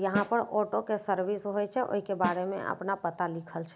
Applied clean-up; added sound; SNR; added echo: none; Snare drum; 11 dB; none.